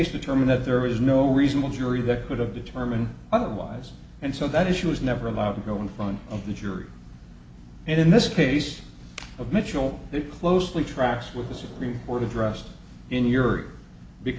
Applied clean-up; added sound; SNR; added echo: none; none; none; none.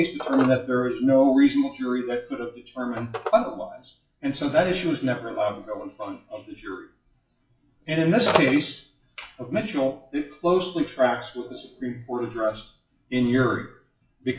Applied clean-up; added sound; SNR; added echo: classical method WPE with log-MMSE.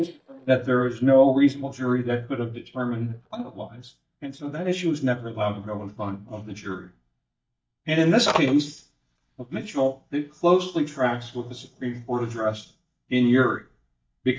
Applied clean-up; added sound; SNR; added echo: neural mask model DeepFilterNet 3.